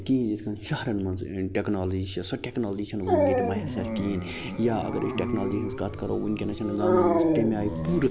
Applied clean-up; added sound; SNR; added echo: none; Dog; 2 dB; none.